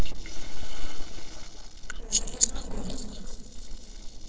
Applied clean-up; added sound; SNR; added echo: neural separator model SepFormer DNS4.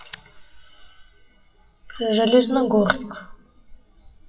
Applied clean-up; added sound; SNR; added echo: classical method WPE with log-MMSE.